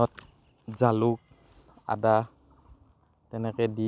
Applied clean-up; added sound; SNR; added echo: none; none; none; none.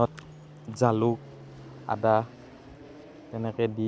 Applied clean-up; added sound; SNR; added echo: none; Fixed-wing aircraft, airplane; 18 dB; none.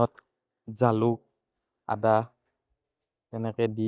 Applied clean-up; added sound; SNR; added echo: neural mask model DeepFilterNet 3.